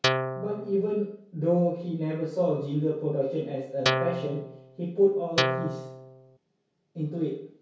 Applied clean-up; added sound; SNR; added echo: none; Guitar; 1 dB; reverberation time 0.6 s.